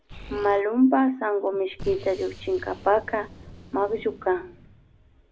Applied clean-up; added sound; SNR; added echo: none; Explosion; 17 dB; none.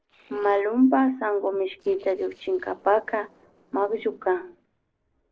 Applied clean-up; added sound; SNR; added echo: neural separator model SepFormer DNS4.